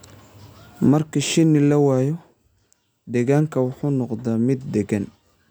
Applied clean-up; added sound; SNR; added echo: none; none; none; none.